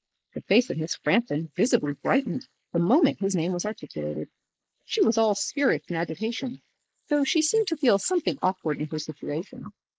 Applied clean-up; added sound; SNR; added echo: neural mask model Resemble Enhance denoiser.